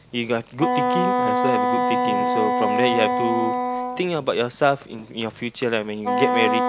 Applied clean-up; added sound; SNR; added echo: none; Wind instrument, woodwind instrument; -2 dB; none.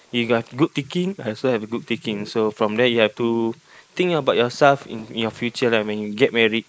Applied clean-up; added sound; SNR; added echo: neural mask model Resemble Enhance denoiser.